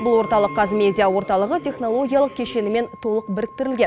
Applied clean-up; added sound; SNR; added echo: none; Wind instrument, woodwind instrument; 18 dB; none.